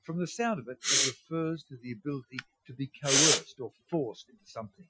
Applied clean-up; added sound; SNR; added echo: classical method Wiener filter.